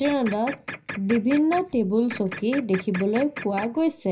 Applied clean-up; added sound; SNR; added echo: none; Printer; 13 dB; reverberation time 0.4 s.